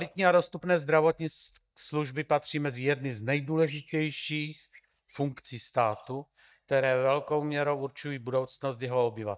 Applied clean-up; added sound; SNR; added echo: neural mask model DeepFilterNet 3.